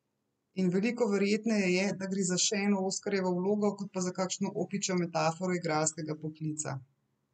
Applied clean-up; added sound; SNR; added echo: none; none; none; none.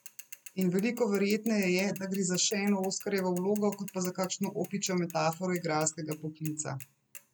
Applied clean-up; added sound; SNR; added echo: none; Mechanisms / Bicycle; 19 dB; none.